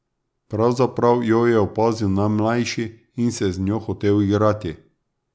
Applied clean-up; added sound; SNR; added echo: none; none; none; none.